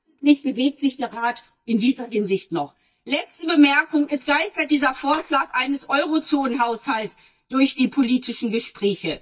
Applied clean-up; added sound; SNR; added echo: neural mask model DeepFilterNet 3.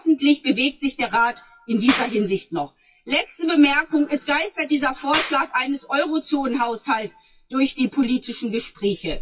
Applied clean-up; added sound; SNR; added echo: classical method WPE with log-MMSE.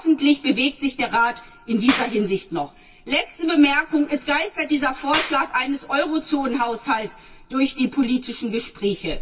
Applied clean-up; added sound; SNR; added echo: none; Clapping; 14 dB; reverberation time 0.1 s.